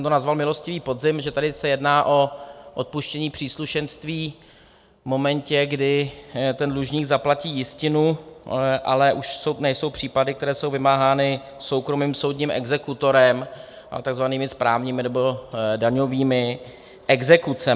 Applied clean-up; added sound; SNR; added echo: none; none; none; none.